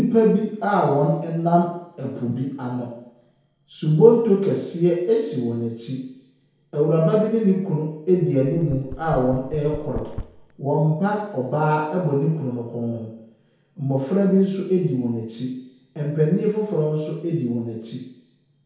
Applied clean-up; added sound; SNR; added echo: none; Knock; 14 dB; reverberation time 0.9 s.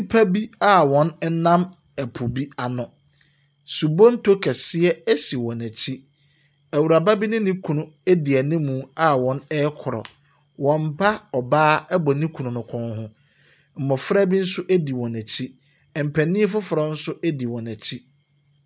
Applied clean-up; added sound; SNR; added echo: none; none; none; none.